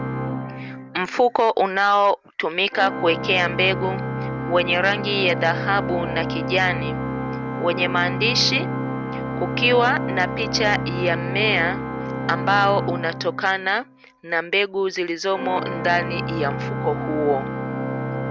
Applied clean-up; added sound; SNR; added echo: none; Organ; 5 dB; none.